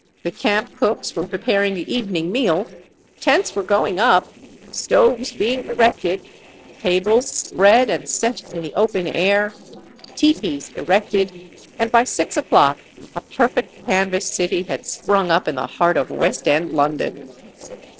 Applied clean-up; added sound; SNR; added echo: neural separator model SepFormer DNS4.